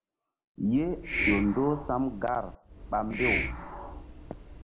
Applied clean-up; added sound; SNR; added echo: none; Hiss; 4 dB; none.